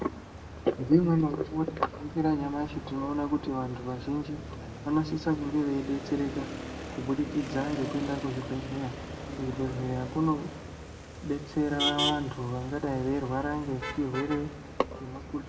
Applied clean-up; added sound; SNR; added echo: none; Motor vehicle (road); 8 dB; reverberation time 0.5 s.